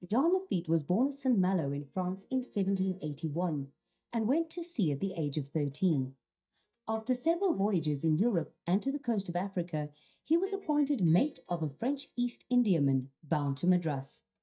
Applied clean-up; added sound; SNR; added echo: neural mask model DeepFilterNet 3.